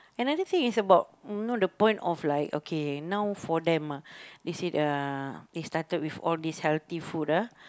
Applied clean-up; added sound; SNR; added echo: none; none; none; none.